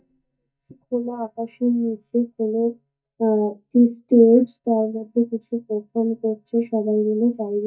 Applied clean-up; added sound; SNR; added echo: neural mask model DeepFilterNet 3.